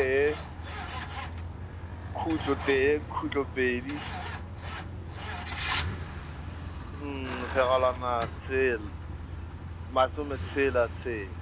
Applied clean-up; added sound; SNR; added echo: none; Truck; 6 dB; none.